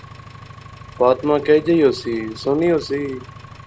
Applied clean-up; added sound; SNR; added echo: none; Engine; 19 dB; none.